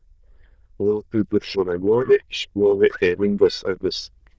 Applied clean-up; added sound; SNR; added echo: neural diffusion model UNIVERSE++.